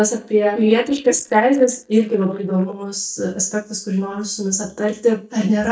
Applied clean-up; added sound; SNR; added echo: neural mask model DeepFilterNet 3.